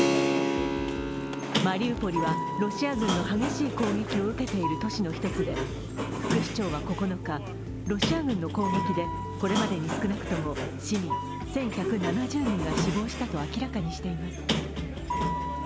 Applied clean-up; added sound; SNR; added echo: none; Sliding door + Keyboard (musical); 1 dB; none.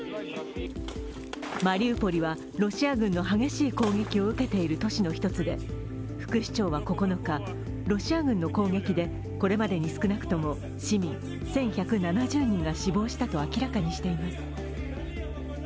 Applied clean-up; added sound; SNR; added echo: none; none; none; none.